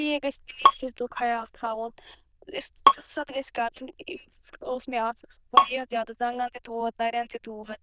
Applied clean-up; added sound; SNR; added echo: neural diffusion model UNIVERSE++.